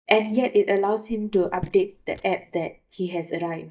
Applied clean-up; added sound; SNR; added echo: neural mask model DeepFilterNet 3.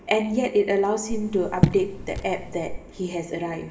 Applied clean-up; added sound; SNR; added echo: none; Raindrop / Drip; 1 dB; reverberation time 2.3 s.